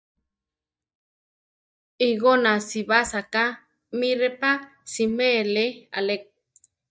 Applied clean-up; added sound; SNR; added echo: neural mask model DeepFilterNet 3.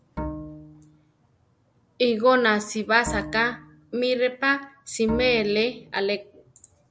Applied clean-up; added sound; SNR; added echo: none; Bowed string instrument; 12 dB; none.